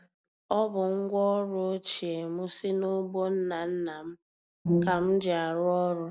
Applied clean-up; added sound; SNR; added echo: none; Brass instrument; -1 dB; none.